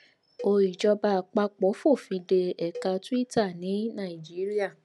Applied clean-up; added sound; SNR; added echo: none; Cowbell; 20 dB; none.